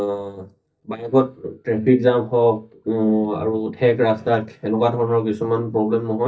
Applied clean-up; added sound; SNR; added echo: neural mask model DeepFilterNet 3.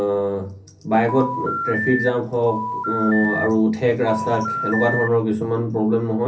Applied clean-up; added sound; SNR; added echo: none; Telephone; 4 dB; reverberation time 0.3 s.